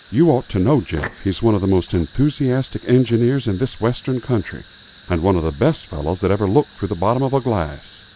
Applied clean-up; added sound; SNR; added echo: none; Fire; 19 dB; none.